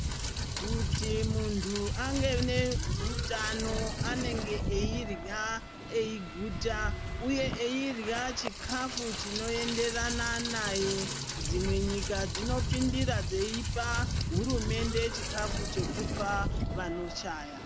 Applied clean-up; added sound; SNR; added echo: none; Rain; -1 dB; none.